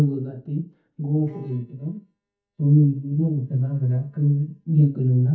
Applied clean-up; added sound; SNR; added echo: neural mask model DeepFilterNet 3.